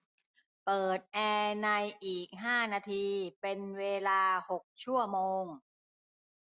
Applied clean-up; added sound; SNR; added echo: none; none; none; none.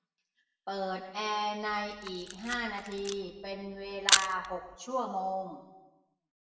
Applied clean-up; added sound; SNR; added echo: none; Camera; -2 dB; reverberation time 1.1 s.